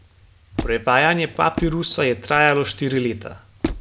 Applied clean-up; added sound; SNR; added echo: none; Squeak; 11 dB; none.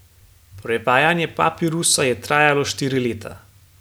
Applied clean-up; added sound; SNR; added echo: none; none; none; none.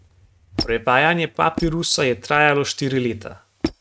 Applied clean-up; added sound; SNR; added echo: neural mask model RNNoise.